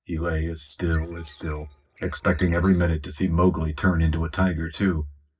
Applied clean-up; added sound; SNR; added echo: neural separator model SepFormer DNS4.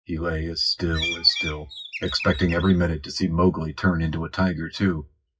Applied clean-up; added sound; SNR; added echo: classical method WPE with log-MMSE.